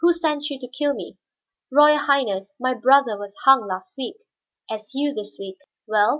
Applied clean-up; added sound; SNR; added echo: none; none; none; none.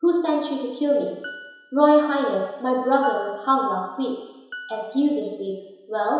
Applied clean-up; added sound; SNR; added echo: none; Piano; 20 dB; reverberation time 1.0 s.